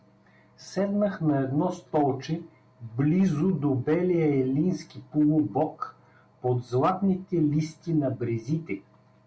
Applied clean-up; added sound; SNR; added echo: none; none; none; none.